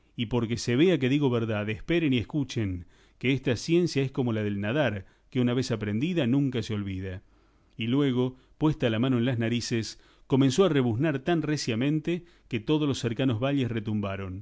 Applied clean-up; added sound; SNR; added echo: none; none; none; none.